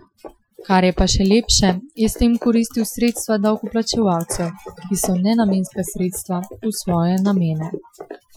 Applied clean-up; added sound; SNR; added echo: classical method Wiener filter.